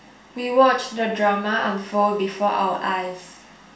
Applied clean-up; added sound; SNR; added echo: none; none; none; reverberation time 0.4 s.